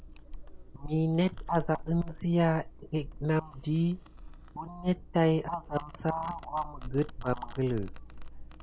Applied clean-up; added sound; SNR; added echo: none; Domestic sounds, home sounds; 11 dB; none.